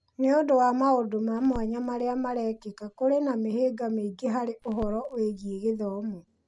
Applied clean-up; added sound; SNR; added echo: none; Crackle; 19 dB; none.